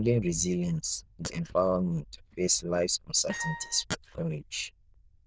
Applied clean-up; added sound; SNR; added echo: neural diffusion model UNIVERSE++.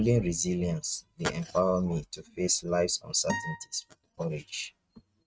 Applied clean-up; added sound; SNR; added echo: neural mask model RNNoise.